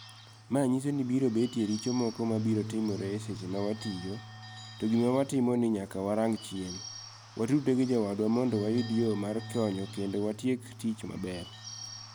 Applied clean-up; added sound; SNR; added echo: none; Bass guitar + Bird / Bell; 13 dB; none.